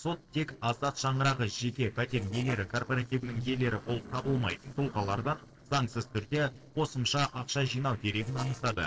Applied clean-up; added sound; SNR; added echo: neural separator model SepFormer DNS4.